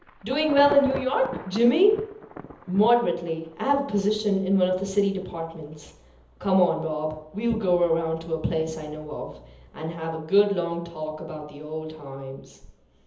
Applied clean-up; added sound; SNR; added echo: none; Thunder / Traffic noise, roadway noise / Rain / Insect; 18 dB; reverberation time 0.7 s.